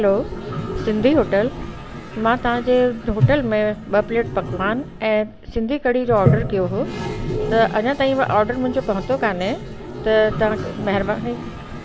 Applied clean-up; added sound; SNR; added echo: none; Toilet flush; 6 dB; none.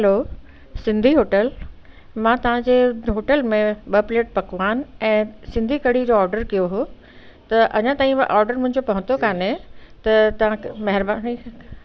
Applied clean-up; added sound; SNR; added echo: none; none; none; none.